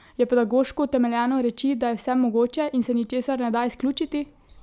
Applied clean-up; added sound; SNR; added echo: none; none; none; none.